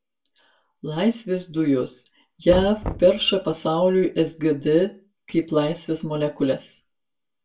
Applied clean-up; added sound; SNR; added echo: none; Knock; 13 dB; reverberation time 0.2 s.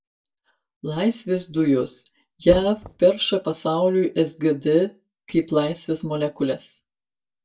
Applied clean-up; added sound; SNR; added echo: neural mask model DeepFilterNet 3.